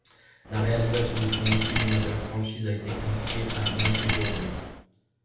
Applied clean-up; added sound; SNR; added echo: none; Coin (dropping); -1 dB; reverberation time 0.8 s.